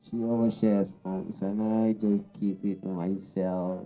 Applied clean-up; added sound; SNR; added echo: neural separator model SepFormer DNS4.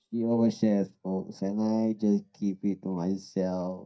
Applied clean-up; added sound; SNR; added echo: neural mask model DeepFilterNet 3.